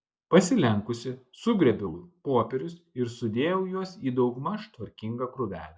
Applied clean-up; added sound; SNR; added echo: none; none; none; none.